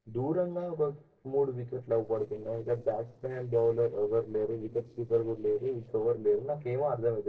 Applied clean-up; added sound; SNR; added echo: neural separator model SepFormer DNS4.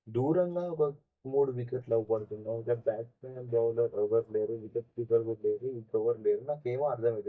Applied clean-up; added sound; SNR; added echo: neural mask model DeepFilterNet 3.